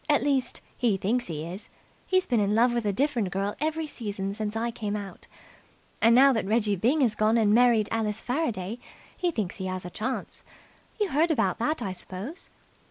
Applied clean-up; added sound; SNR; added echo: none; none; none; none.